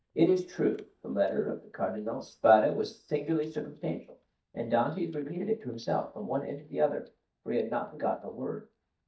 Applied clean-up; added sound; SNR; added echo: neural mask model DeepFilterNet 3.